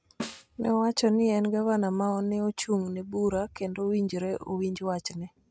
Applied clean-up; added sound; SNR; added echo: neural mask model RNNoise.